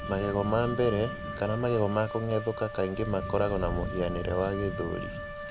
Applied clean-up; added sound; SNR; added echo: none; Wind instrument, woodwind instrument + Thunder / Rain; 6 dB; none.